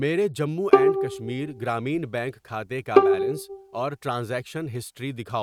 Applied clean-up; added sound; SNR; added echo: neural mask model RNNoise.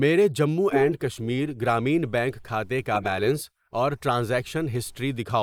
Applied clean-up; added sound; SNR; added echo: neural mask model Resemble Enhance denoiser.